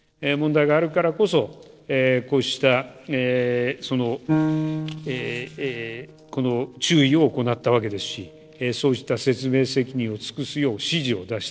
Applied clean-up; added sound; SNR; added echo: neural separator model SepFormer DNS4.